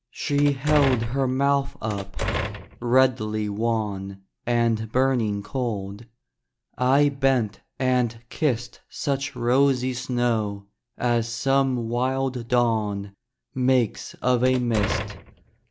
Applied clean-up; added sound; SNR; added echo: none; Door; 7 dB; none.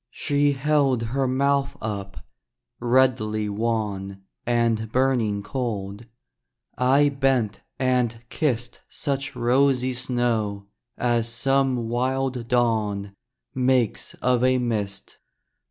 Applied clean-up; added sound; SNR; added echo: none; none; none; none.